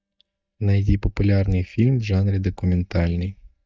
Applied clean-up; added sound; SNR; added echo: neural mask model DeepFilterNet 3.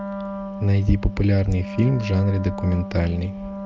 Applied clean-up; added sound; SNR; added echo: none; Wind instrument, woodwind instrument; 10 dB; none.